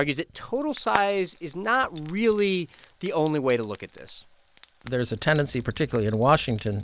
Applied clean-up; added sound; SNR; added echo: none; Frying (food); 17 dB; none.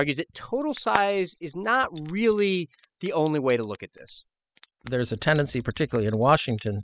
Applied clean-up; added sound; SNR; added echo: classical method spectral subtraction.